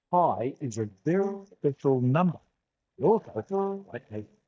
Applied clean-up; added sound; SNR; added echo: neural mask model DeepFilterNet 3.